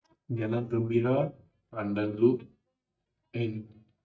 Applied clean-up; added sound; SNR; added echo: neural mask model DeepFilterNet 3.